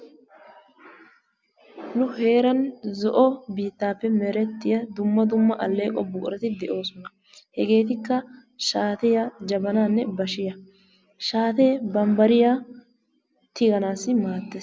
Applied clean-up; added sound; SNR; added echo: none; none; none; none.